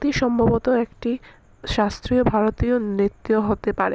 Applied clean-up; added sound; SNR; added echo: none; none; none; none.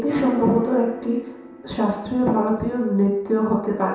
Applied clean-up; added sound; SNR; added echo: none; Piano; 13 dB; reverberation time 0.7 s.